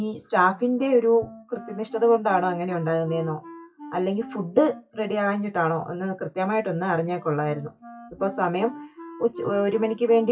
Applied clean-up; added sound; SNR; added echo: classical method WPE with log-MMSE.